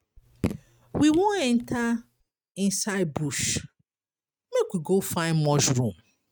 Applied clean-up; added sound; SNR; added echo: neural mask model RNNoise.